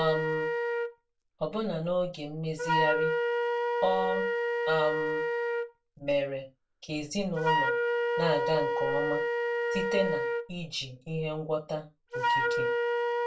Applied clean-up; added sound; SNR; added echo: none; Wind instrument, woodwind instrument; -3 dB; reverberation time 0.2 s.